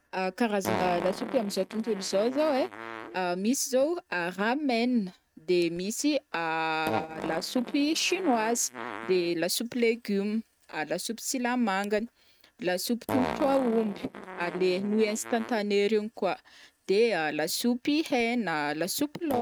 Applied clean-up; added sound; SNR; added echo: neural mask model RNNoise.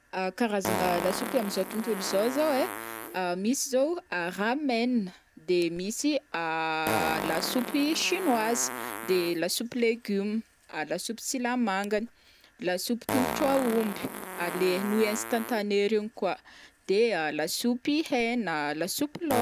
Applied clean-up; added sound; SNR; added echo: none; Fart; 9 dB; none.